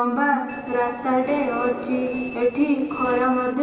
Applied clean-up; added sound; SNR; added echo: none; Train; 14 dB; reverberation time 2.5 s.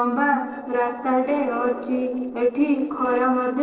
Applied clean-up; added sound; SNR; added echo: neural separator model SepFormer DNS4.